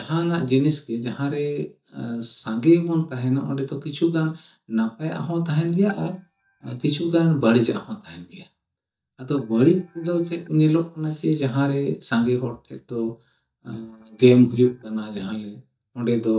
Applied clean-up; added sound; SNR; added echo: neural mask model DeepFilterNet 3.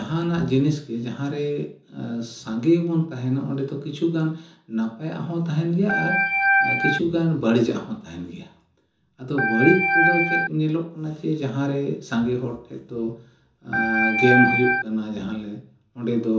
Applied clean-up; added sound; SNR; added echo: none; Organ; -4 dB; reverberation time 0.6 s.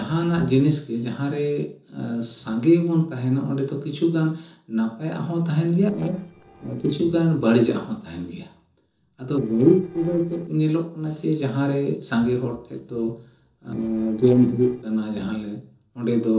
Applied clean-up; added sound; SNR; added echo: neural separator model SepFormer DNS4.